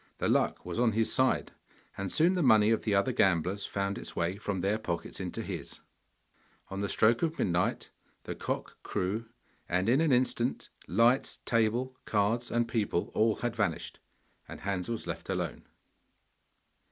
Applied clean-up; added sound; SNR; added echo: none; none; none; none.